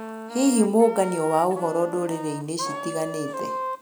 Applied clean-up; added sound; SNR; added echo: none; Wind instrument, woodwind instrument; 10 dB; none.